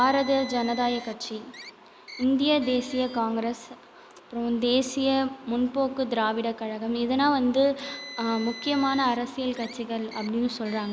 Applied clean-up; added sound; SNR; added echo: none; Car; 19 dB; none.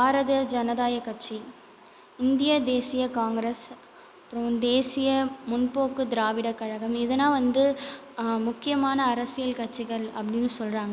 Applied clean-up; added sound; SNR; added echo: none; none; none; none.